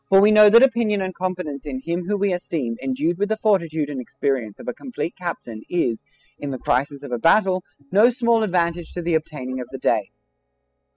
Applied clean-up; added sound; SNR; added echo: classical method spectral subtraction.